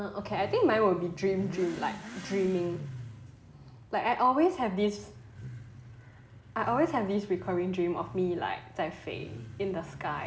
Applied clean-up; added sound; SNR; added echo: none; Motorcycle / Accelerating, revving, vroom; 14 dB; none.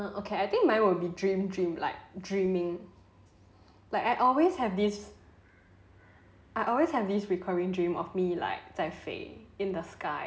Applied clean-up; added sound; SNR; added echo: none; none; none; none.